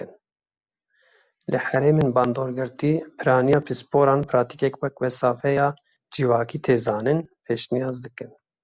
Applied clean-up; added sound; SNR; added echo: none; none; none; none.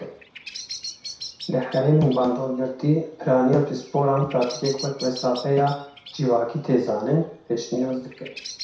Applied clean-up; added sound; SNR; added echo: none; Bird vocalization, bird call, bird song; 17 dB; reverberation time 0.6 s.